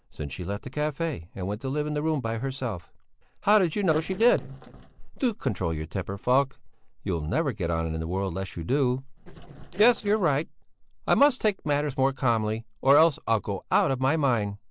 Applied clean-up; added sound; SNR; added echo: neural separator model SepFormer DNS4.